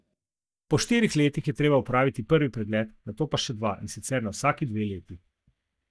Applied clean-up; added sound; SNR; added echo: neural mask model DeepFilterNet 3.